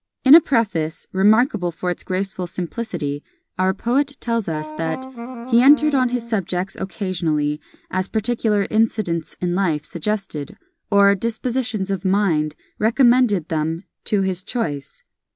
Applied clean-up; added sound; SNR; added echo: none; Wind instrument, woodwind instrument; 11 dB; none.